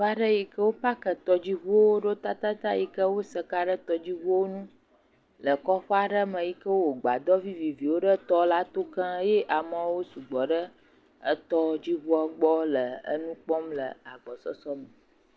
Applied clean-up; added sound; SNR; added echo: none; none; none; none.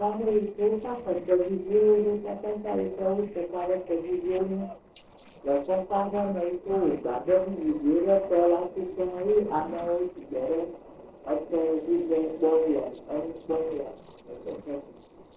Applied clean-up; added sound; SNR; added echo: neural separator model SepFormer DNS4.